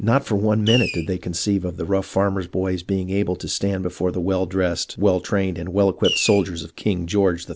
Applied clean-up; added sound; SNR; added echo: none; Fireworks; 4 dB; none.